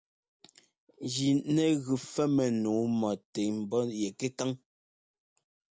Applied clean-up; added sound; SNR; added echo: none; none; none; none.